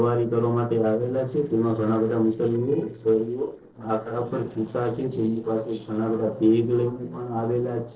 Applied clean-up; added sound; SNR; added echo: neural separator model SepFormer DNS4.